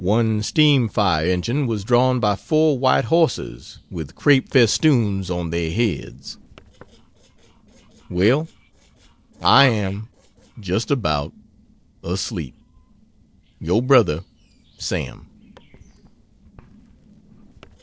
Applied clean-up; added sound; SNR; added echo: neural separator model SepFormer DNS4.